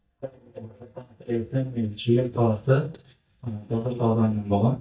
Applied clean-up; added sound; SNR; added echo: neural mask model DeepFilterNet 3.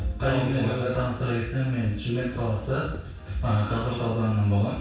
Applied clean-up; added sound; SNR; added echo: none; Writing; 18 dB; reverberation time 0.7 s.